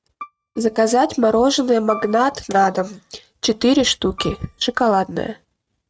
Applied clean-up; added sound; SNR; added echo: neural mask model RNNoise.